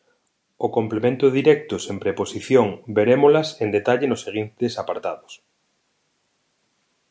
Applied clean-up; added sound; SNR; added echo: none; none; none; none.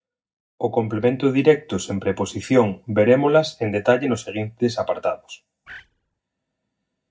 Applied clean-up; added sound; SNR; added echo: neural mask model DeepFilterNet 3.